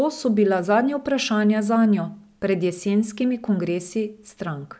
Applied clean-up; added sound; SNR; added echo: none; none; none; none.